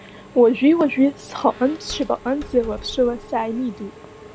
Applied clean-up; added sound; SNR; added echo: none; Squeak + Engine / Mechanisms; 18 dB; none.